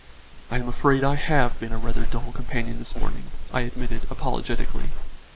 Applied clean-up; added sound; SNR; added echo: none; none; none; none.